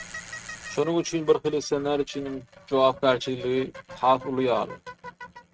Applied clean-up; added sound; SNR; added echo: neural mask model RNNoise.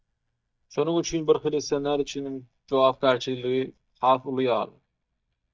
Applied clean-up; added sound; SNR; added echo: neural mask model DeepFilterNet 3.